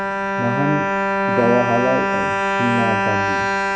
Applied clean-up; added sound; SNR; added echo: none; Bowed string instrument; -3 dB; none.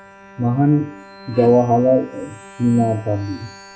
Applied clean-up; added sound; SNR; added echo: classical method log-MMSE.